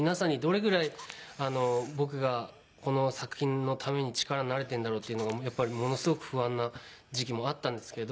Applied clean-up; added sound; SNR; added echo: none; Camera; 19 dB; none.